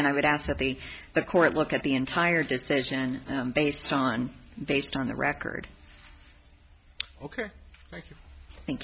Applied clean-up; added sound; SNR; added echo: none; none; none; none.